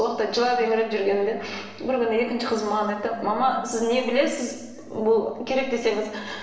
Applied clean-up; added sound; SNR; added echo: none; none; none; reverberation time 1.1 s.